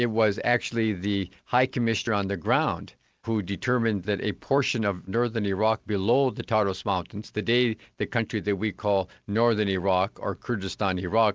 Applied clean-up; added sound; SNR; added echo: none; none; none; none.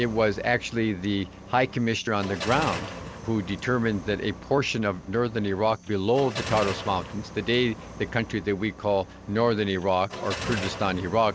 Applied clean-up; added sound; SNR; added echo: none; Car; 12 dB; none.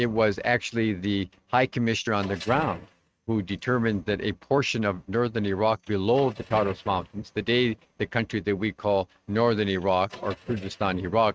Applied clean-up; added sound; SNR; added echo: neural mask model RNNoise.